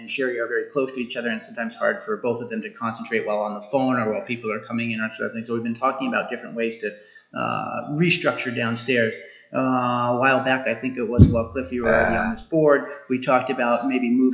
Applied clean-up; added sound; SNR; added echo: classical method log-MMSE.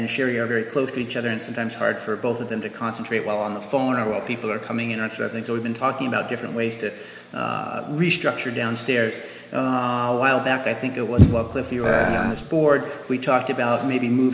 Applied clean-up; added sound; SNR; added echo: none; Burping, eructation; 0 dB; none.